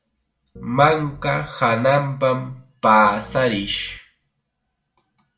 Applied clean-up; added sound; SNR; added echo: none; Piano; 19 dB; reverberation time 0.4 s.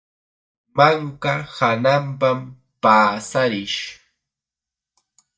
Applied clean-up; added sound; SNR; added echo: neural mask model DeepFilterNet 3.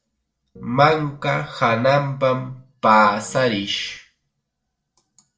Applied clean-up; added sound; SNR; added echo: neural separator model SepFormer DNS4.